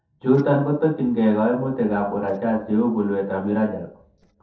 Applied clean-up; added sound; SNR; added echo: neural separator model SepFormer DNS4.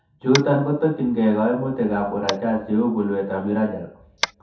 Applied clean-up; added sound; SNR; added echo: none; Tap; 13 dB; reverberation time 0.5 s.